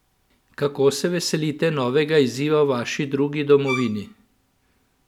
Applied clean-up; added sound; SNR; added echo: none; Bowed string instrument; 11 dB; none.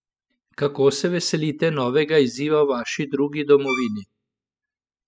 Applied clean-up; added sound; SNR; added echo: classical method spectral subtraction.